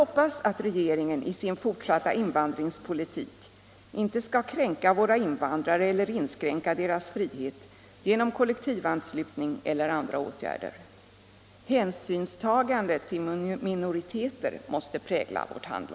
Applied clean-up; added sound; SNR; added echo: none; none; none; none.